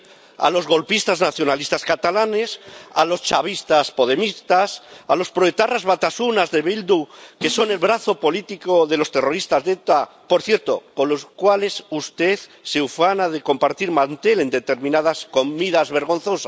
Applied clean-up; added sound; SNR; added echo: none; Snare drum; 18 dB; none.